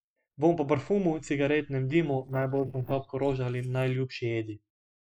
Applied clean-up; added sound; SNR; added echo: neural mask model Resemble Enhance denoiser.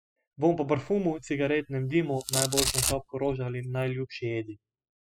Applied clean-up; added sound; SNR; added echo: classical method spectral subtraction.